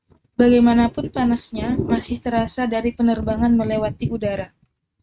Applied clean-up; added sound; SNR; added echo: neural mask model RNNoise.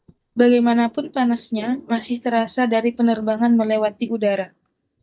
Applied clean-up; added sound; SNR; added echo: neural mask model DeepFilterNet 3.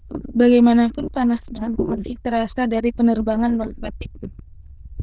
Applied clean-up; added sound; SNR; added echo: neural diffusion model UNIVERSE++.